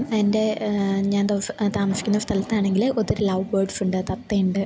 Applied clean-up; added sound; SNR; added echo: none; none; none; none.